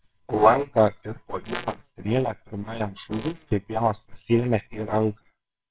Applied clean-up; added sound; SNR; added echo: neural separator model SepFormer WHAMR!.